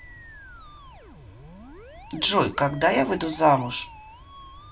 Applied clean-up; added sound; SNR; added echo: none; Musical instrument; 19 dB; reverberation time 0.2 s.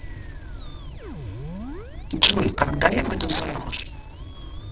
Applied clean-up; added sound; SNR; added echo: neural separator model SepFormer DNS4.